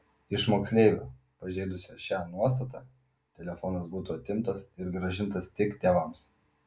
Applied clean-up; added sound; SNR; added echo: none; none; none; none.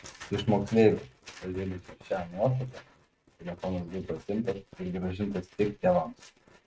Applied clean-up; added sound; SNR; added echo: neural mask model RNNoise.